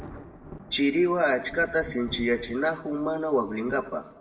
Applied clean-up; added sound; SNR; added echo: none; Thunder; 17 dB; reverberation time 0.7 s.